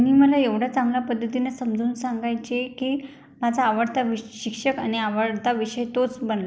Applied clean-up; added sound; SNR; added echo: none; none; none; none.